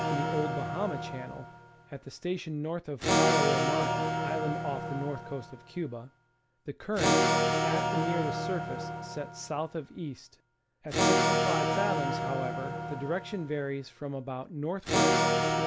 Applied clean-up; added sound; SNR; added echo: none; Electric guitar / Acoustic guitar; -5 dB; none.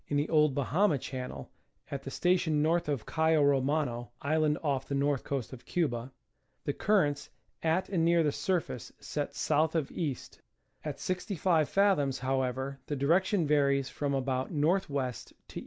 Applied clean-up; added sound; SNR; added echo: none; none; none; none.